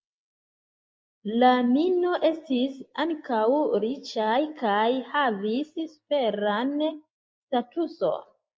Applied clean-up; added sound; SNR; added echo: neural mask model Resemble Enhance denoiser.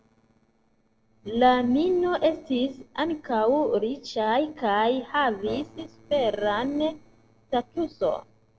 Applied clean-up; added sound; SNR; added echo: neural separator model SepFormer DNS4.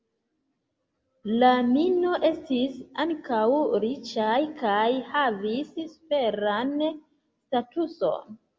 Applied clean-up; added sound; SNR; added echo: none; none; none; none.